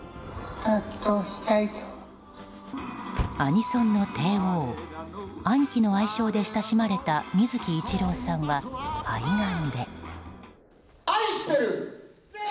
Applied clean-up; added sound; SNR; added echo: none; Motor vehicle (road) + Explosion; 15 dB; none.